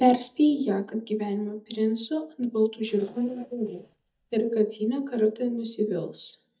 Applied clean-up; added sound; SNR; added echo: neural mask model DeepFilterNet 3.